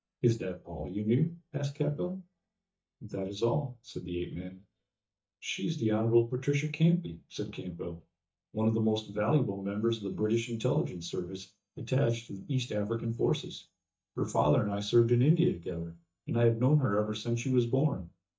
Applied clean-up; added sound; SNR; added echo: neural mask model DeepFilterNet 3.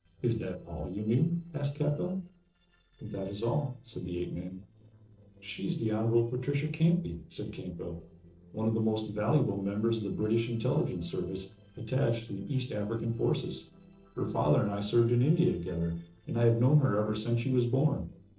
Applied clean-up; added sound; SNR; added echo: neural separator model SepFormer DNS4.